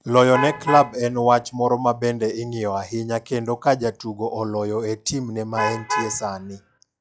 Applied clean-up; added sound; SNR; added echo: classical method log-MMSE.